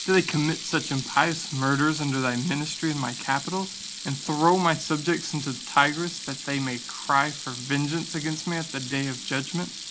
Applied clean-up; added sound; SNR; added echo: none; Sink (filling or washing) / Water tap, faucet; 10 dB; none.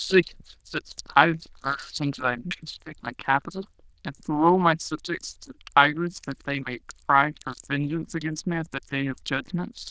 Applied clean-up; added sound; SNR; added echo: neural diffusion model UNIVERSE++.